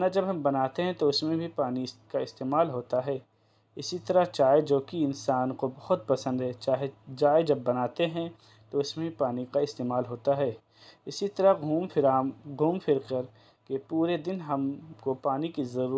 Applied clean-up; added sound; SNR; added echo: none; none; none; none.